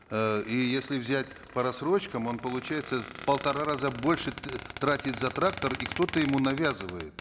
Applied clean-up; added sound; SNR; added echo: none; Squeak; 12 dB; none.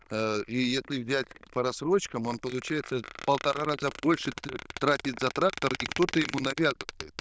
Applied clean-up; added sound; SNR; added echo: neural diffusion model UNIVERSE++.